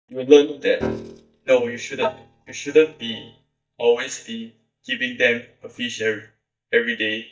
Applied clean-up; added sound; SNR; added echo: neural mask model DeepFilterNet 3.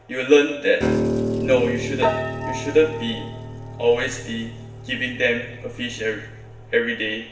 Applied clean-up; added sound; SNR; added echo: none; Piano; 5 dB; reverberation time 1.1 s.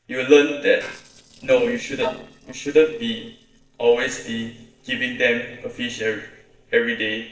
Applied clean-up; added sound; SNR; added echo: neural separator model SepFormer DNS4.